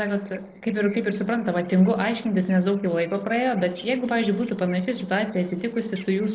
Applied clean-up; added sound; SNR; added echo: neural separator model SepFormer DNS4.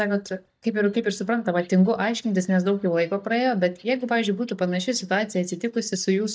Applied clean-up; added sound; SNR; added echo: neural mask model DeepFilterNet 3.